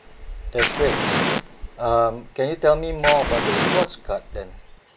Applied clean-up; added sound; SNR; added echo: none; Fire; 2 dB; none.